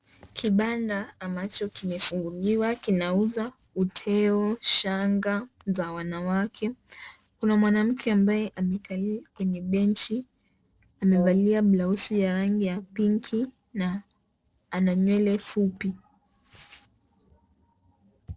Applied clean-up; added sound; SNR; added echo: neural separator model SepFormer DNS4.